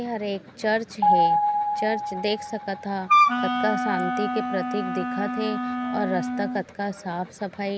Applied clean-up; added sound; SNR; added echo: none; Piano + Wind instrument, woodwind instrument; -5 dB; none.